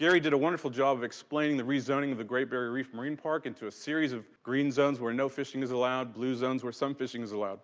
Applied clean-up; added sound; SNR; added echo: none; none; none; none.